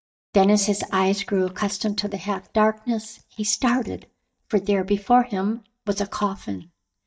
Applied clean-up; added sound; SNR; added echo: neural mask model DeepFilterNet 3.